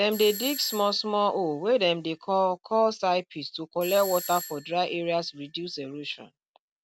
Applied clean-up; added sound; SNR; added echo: none; Doorbell; 14 dB; none.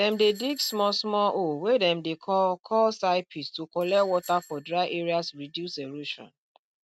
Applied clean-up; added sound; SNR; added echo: neural mask model RNNoise.